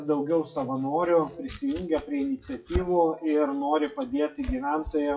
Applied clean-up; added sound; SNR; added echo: classical method WPE with log-MMSE.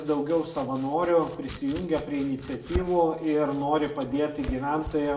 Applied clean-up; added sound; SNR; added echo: none; Domestic sounds, home sounds; 13 dB; reverberation time 0.7 s.